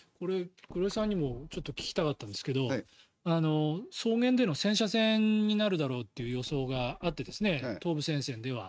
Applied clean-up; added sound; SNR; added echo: neural mask model RNNoise.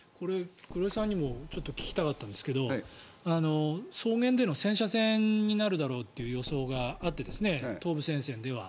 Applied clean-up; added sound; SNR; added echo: none; Knock; 15 dB; none.